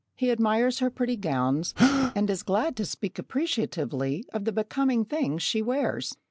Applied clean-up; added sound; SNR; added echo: none; Gasp; 2 dB; none.